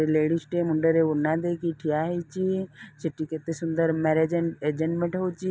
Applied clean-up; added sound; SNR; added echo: none; none; none; none.